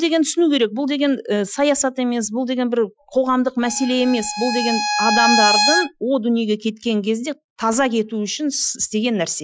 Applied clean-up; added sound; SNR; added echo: classical method Wiener filter.